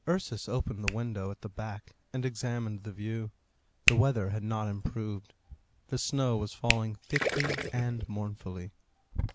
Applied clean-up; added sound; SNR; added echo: none; Hands + Gurgling; 5 dB; none.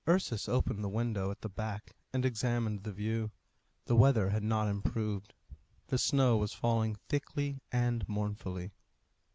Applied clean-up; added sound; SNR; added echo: none; none; none; none.